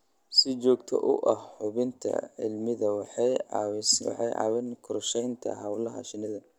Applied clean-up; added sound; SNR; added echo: none; none; none; none.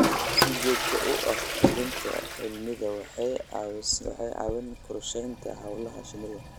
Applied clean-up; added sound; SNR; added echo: none; Toilet flush; -1 dB; none.